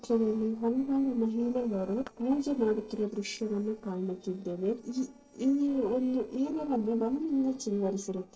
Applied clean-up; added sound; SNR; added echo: neural separator model SepFormer DNS4.